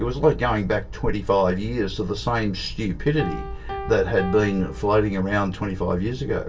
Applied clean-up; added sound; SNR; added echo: none; Piano; 17 dB; reverberation time 0.1 s.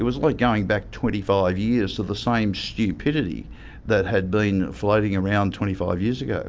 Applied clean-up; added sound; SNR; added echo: none; none; none; none.